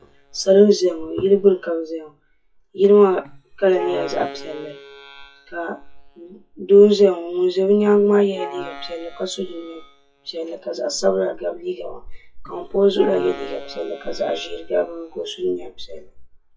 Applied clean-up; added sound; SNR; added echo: classical method WPE with log-MMSE.